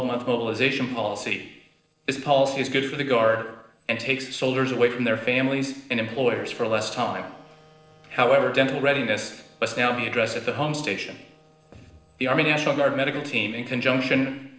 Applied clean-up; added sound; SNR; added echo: neural separator model SepFormer DNS4.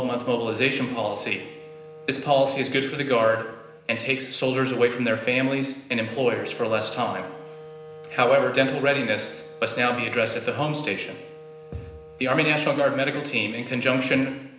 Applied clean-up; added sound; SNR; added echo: none; Wind instrument, woodwind instrument; 19 dB; reverberation time 0.9 s.